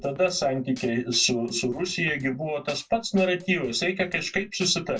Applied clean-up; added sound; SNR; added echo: neural separator model SepFormer DNS4.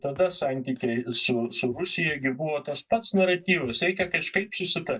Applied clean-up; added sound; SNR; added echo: neural mask model DeepFilterNet 3.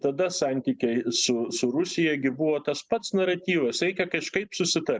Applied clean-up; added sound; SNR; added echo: none; none; none; none.